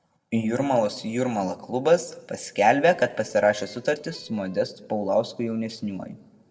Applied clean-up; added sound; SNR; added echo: neural separator model SepFormer DNS4.